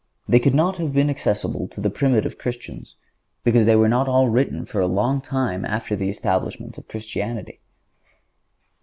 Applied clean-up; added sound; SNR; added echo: none; none; none; none.